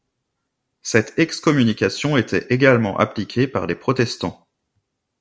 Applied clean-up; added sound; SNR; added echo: none; none; none; none.